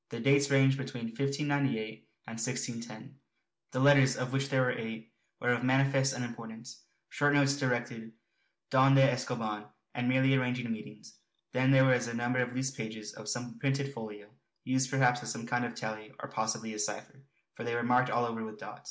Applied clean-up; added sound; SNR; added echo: none; none; none; none.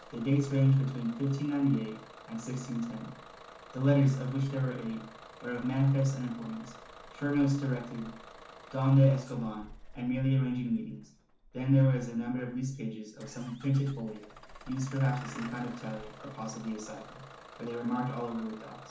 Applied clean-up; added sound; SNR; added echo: none; Engine starting / Bus; 19 dB; reverberation time 0.9 s.